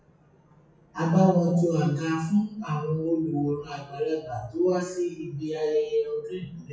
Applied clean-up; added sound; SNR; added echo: classical method WPE with log-MMSE.